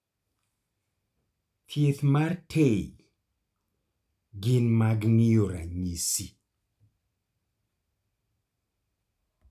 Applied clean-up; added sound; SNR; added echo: none; none; none; none.